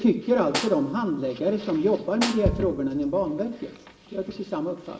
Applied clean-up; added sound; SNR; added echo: none; Snare drum; 11 dB; reverberation time 0.8 s.